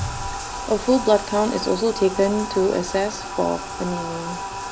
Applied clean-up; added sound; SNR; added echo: none; Bathtub (filling or washing); 8 dB; none.